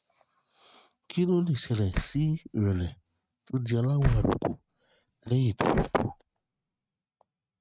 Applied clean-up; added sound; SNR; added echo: neural mask model RNNoise.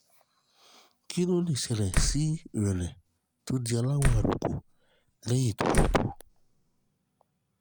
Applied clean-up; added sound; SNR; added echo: none; Slam; 1 dB; none.